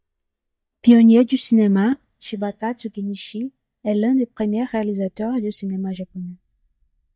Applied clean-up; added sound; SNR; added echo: neural mask model DeepFilterNet 3.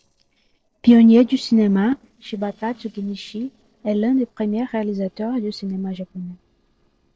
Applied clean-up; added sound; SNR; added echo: neural separator model SepFormer DNS4.